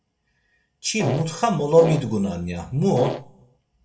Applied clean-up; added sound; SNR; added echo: none; Fart; 5 dB; reverberation time 0.4 s.